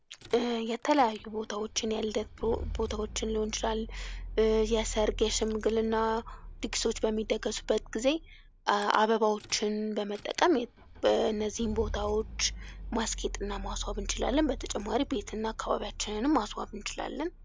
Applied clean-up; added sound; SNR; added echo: none; Rattle / Engine starting / Car; 11 dB; none.